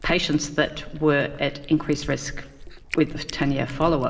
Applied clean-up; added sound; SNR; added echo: none; Cat; 12 dB; reverberation time 0.9 s.